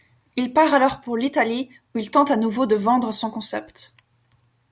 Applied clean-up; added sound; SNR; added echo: none; none; none; none.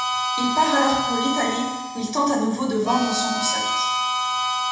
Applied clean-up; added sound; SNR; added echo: none; Harmonica; 1 dB; reverberation time 1.0 s.